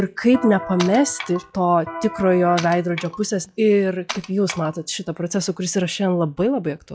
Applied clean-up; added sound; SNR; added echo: classical method log-MMSE.